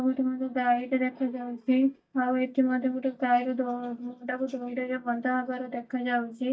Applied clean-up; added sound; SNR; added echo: neural mask model DeepFilterNet 3.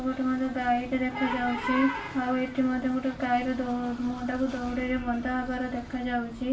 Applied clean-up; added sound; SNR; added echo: none; Train; 17 dB; reverberation time 0.3 s.